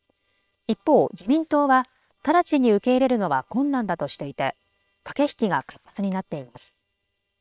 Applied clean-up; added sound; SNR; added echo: neural separator model SepFormer WHAM!.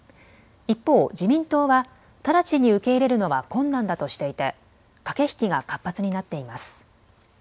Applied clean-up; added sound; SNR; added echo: none; none; none; none.